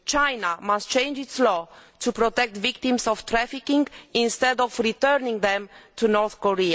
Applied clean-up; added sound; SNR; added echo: none; none; none; none.